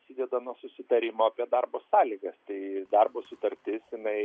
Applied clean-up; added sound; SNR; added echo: none; none; none; none.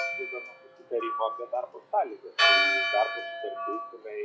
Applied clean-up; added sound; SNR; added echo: classical method log-MMSE.